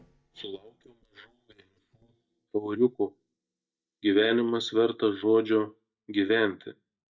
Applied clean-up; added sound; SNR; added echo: neural mask model DeepFilterNet 3.